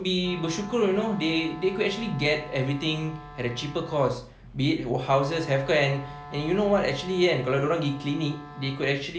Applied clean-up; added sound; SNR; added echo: none; Wind instrument, woodwind instrument; 16 dB; none.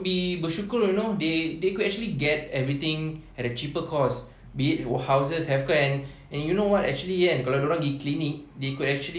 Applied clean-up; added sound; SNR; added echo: none; none; none; none.